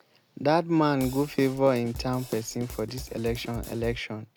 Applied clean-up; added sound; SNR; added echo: none; Drum kit; 13 dB; none.